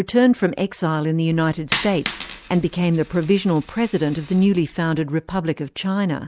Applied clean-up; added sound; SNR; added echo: none; Coin (dropping); 13 dB; none.